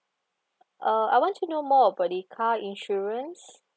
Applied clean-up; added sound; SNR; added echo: none; none; none; none.